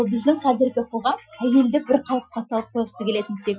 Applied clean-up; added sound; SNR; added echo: classical method Wiener filter.